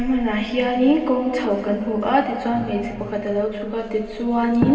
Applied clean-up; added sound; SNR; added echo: none; Engine starting / Car; 19 dB; reverberation time 2.5 s.